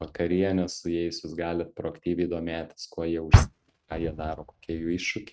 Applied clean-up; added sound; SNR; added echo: neural mask model RNNoise.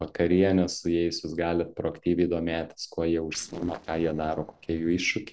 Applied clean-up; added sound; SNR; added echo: neural separator model SepFormer DNS4.